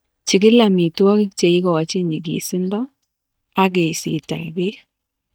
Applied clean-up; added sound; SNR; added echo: neural mask model DeepFilterNet 3.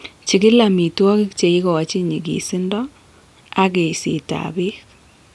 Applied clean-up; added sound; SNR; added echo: none; none; none; none.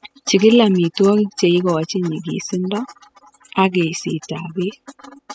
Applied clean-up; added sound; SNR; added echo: classical method spectral subtraction.